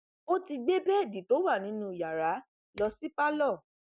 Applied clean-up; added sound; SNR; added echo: neural mask model DeepFilterNet 3.